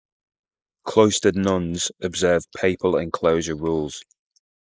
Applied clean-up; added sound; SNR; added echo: neural mask model Resemble Enhance denoiser.